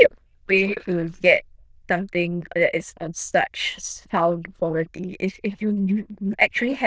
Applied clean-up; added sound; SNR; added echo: neural diffusion model UNIVERSE++.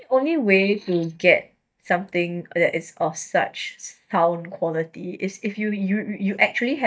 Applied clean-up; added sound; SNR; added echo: neural mask model DeepFilterNet 3.